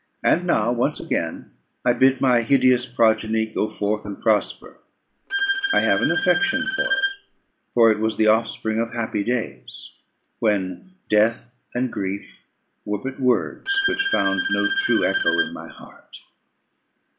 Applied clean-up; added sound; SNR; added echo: none; Bowed string instrument; 1 dB; none.